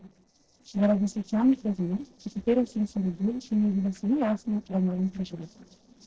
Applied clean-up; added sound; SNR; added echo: neural separator model SepFormer DNS4.